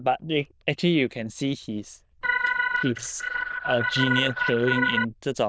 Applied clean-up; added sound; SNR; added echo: neural diffusion model UNIVERSE++.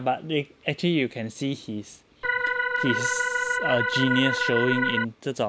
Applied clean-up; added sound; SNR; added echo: none; Organ; -2 dB; none.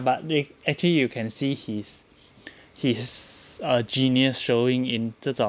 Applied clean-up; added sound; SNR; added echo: none; none; none; none.